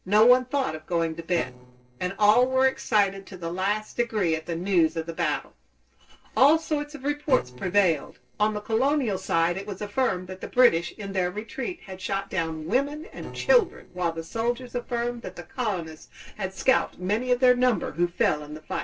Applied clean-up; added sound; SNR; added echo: neural separator model SepFormer DNS4.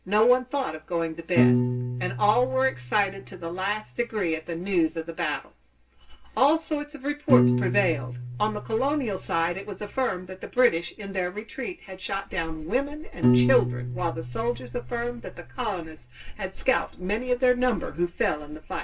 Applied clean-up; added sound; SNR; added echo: none; Piano; 4 dB; reverberation time 0.2 s.